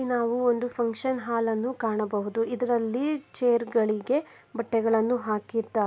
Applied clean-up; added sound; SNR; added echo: none; none; none; none.